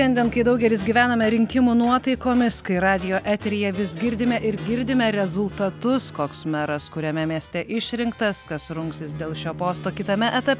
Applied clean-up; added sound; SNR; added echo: none; Bowed string instrument; 17 dB; none.